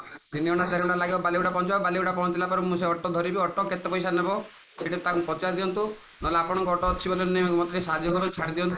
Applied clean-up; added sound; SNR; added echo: neural mask model Resemble Enhance denoiser.